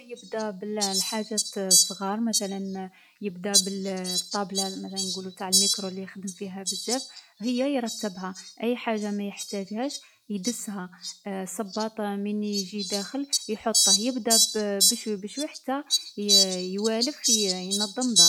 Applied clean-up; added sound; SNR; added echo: classical method log-MMSE.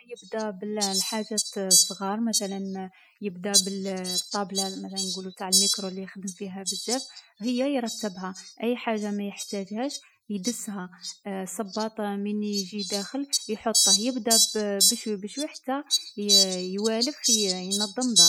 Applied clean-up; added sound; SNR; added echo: classical method Wiener filter.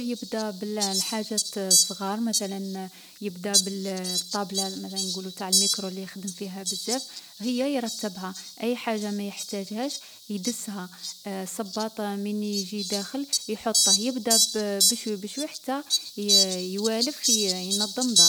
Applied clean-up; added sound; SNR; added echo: none; Fowl; -3 dB; none.